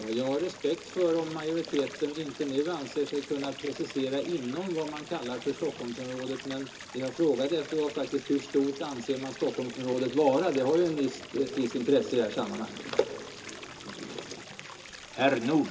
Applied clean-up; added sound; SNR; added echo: none; Stream; 15 dB; reverberation time 0.2 s.